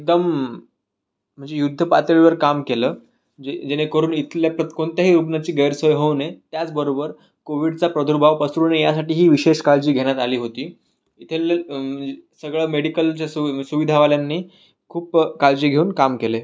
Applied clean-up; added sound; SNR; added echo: none; none; none; none.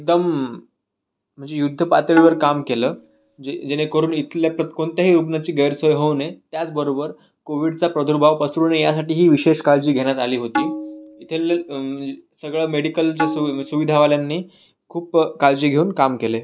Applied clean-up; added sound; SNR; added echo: none; Tabla; 8 dB; none.